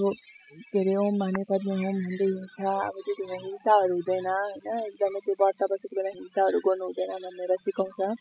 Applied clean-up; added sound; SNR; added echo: classical method spectral subtraction.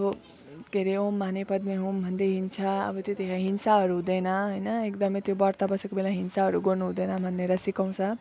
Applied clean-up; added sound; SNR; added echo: none; none; none; none.